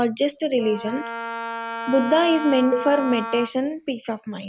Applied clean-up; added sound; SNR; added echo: none; Wind instrument, woodwind instrument + Cowbell; 8 dB; none.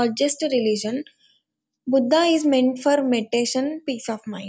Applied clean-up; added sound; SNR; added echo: none; none; none; none.